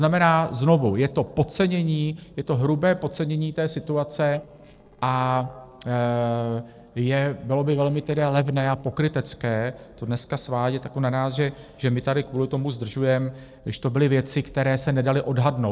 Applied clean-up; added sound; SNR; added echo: neural separator model SepFormer DNS4.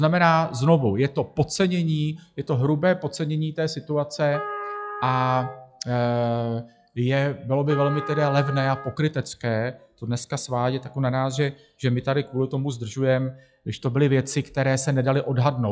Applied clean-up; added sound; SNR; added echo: classical method log-MMSE.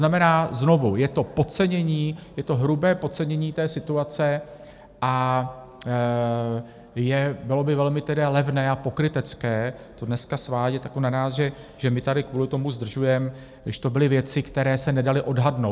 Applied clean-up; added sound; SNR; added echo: none; none; none; none.